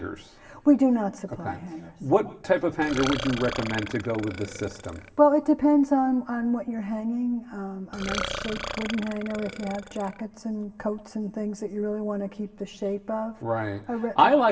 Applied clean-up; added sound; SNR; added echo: none; Burping, eructation; 10 dB; reverberation time 2.7 s.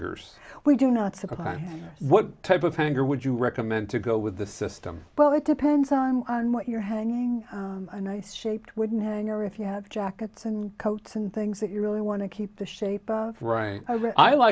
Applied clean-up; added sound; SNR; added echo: none; none; none; none.